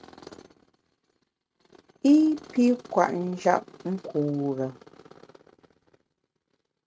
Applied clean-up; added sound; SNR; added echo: neural mask model RNNoise.